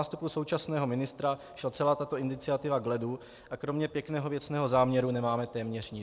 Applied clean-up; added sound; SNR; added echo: none; none; none; none.